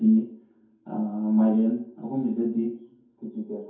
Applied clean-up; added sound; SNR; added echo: none; none; none; reverberation time 0.6 s.